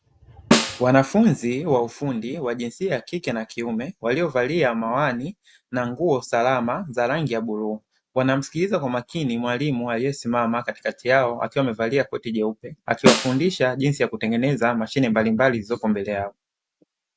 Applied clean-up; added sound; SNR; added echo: none; Snare drum; 2 dB; none.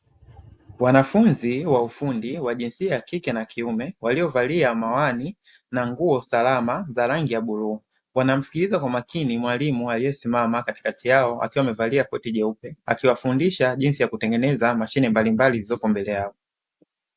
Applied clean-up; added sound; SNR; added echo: none; none; none; none.